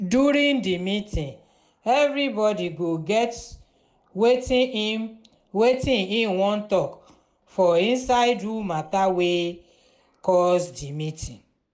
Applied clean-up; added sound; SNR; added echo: neural mask model Resemble Enhance denoiser.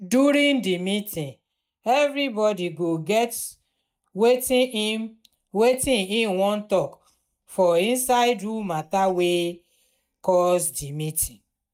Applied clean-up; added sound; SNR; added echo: neural mask model DeepFilterNet 3.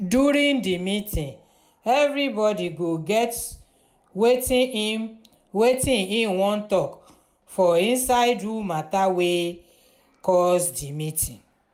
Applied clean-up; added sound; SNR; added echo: none; none; none; none.